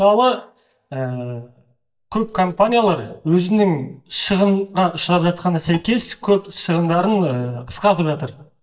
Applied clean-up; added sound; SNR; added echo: neural mask model DeepFilterNet 3.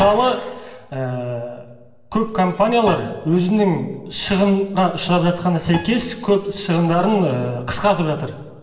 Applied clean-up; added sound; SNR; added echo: none; Piano; 20 dB; reverberation time 1.1 s.